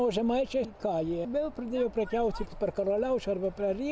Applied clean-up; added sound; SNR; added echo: none; none; none; none.